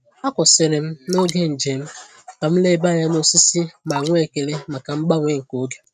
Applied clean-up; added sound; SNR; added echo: neural mask model RNNoise.